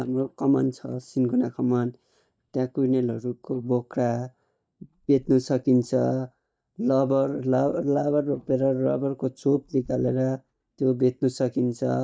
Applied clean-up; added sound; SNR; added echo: neural mask model DeepFilterNet 3.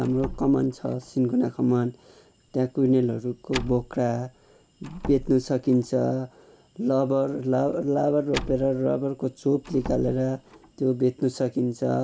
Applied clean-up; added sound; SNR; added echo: none; Slam; 16 dB; none.